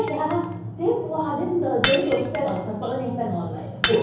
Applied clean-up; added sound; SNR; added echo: none; Shatter; 6 dB; reverberation time 0.9 s.